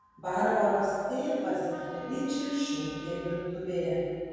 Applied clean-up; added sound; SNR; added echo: none; Wind instrument, woodwind instrument; 17 dB; reverberation time 2.1 s.